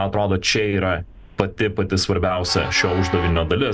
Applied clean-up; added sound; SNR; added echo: none; Train; 14 dB; none.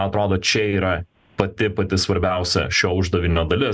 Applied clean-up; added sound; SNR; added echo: none; none; none; none.